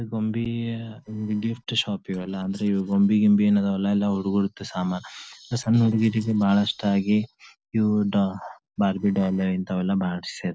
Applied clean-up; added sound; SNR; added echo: neural separator model SepFormer DNS4.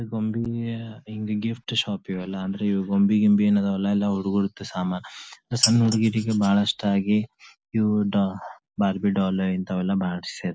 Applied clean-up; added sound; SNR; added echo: neural mask model Resemble Enhance denoiser.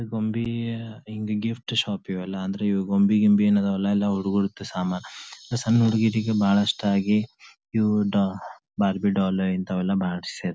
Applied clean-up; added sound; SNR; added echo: none; none; none; none.